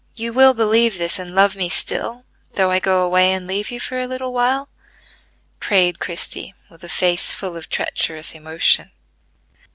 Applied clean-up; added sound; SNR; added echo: none; none; none; none.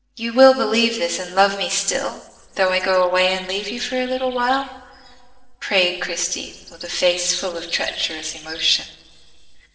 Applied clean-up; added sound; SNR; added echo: neural separator model SepFormer DNS4.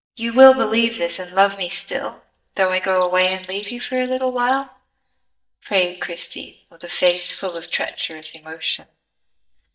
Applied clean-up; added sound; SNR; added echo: neural mask model DeepFilterNet 3.